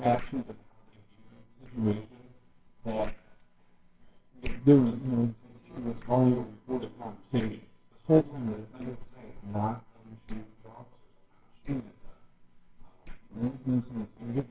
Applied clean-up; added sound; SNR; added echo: neural separator model SepFormer WHAMR!.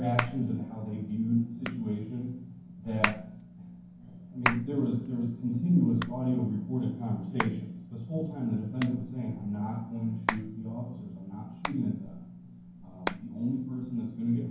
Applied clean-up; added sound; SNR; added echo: none; Hands; 8 dB; reverberation time 0.9 s.